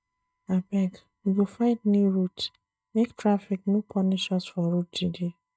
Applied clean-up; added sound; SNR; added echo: neural mask model DeepFilterNet 3.